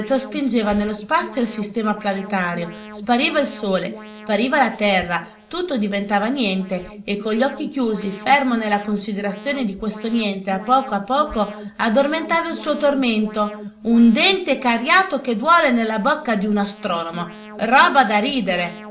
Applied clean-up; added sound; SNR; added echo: none; Alarm; 17 dB; reverberation time 0.4 s.